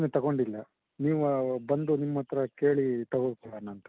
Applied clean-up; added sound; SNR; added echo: none; none; none; none.